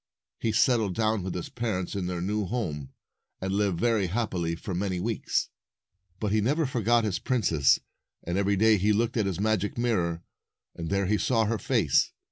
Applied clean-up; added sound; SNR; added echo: none; none; none; none.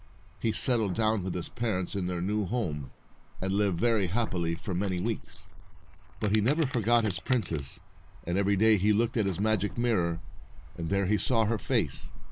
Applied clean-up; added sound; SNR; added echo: neural mask model Resemble Enhance denoiser.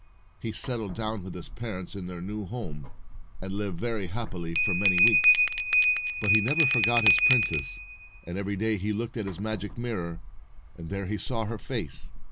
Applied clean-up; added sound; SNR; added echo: none; Bell; -3 dB; none.